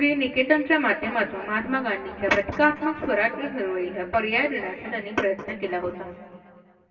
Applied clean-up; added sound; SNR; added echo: none; none; none; reverberation time 1.9 s.